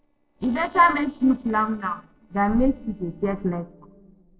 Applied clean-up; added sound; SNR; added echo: neural separator model SepFormer DNS4.